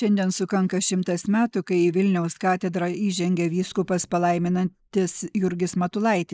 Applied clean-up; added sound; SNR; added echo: neural mask model Resemble Enhance denoiser.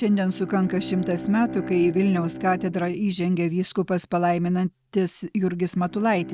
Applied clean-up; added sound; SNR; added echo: neural mask model RNNoise.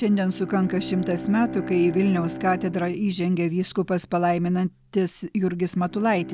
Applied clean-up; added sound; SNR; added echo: none; Bowed string instrument; 13 dB; none.